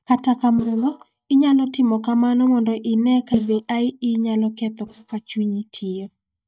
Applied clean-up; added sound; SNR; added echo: neural mask model DeepFilterNet 3.